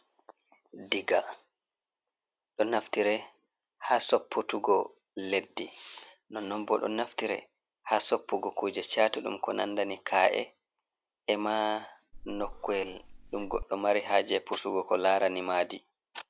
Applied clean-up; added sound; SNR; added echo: none; Meow; 13 dB; none.